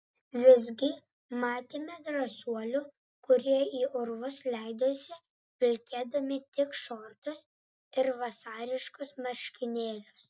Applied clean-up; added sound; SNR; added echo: none; none; none; none.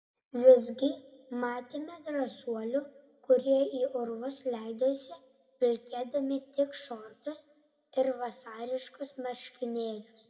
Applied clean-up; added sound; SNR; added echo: none; none; none; reverberation time 1.1 s.